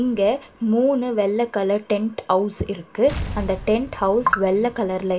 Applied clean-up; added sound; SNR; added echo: none; Explosion; 16 dB; reverberation time 0.2 s.